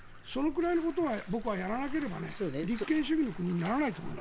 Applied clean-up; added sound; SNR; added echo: none; Bathtub (filling or washing); 11 dB; none.